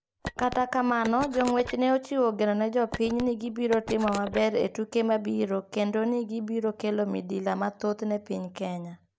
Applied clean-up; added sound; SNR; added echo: none; Telephone; 12 dB; none.